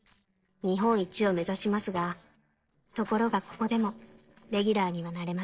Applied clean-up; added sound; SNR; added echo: neural separator model SepFormer DNS4.